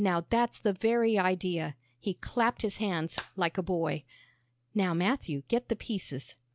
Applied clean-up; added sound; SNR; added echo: none; none; none; none.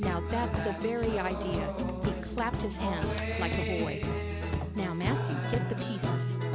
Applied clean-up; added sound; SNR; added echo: none; Guitar; -3 dB; none.